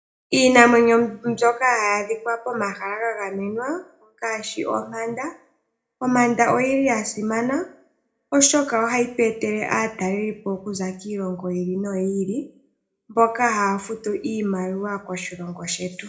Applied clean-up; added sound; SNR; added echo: none; none; none; reverberation time 0.3 s.